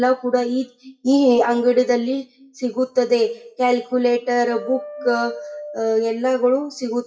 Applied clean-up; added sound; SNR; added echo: classical method WPE with log-MMSE.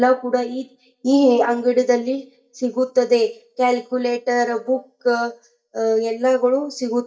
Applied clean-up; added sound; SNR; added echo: neural mask model DeepFilterNet 3.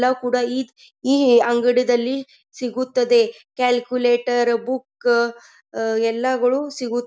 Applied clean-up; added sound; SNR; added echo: none; none; none; none.